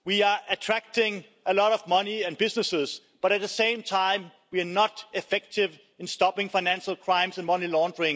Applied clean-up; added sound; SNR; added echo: none; none; none; none.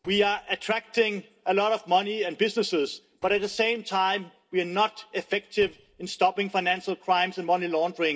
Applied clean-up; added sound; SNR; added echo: neural separator model SepFormer DNS4.